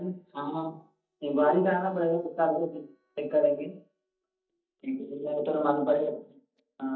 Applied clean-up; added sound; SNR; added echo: neural mask model DeepFilterNet 3.